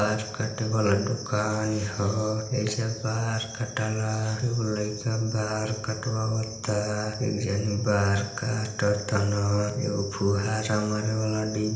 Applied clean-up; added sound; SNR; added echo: none; none; none; reverberation time 0.9 s.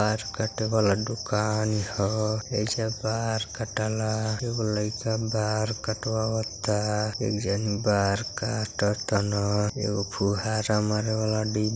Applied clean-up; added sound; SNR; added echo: none; none; none; none.